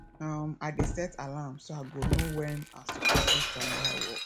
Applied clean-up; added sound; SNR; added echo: none; Shatter; -5 dB; none.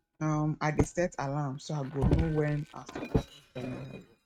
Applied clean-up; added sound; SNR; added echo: neural mask model RNNoise.